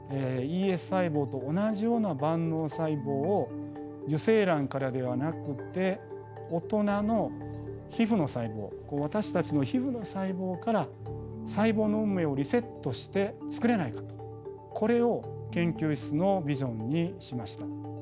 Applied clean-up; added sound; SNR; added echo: none; none; none; none.